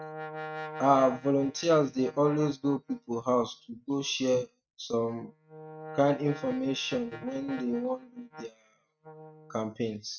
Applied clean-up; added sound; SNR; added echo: neural mask model RNNoise.